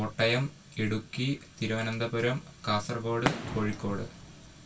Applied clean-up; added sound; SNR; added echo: none; Fireworks; 10 dB; reverberation time 0.1 s.